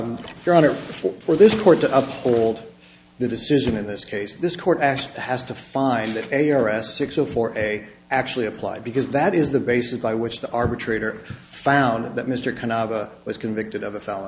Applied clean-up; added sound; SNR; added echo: none; none; none; none.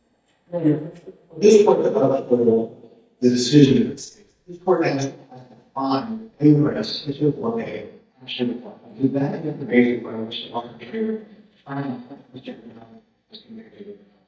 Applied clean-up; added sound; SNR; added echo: neural mask model DeepFilterNet 3.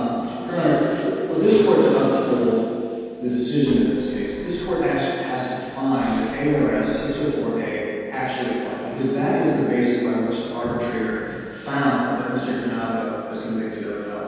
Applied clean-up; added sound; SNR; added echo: none; Vehicle horn, car horn, honking; 20 dB; reverberation time 2.1 s.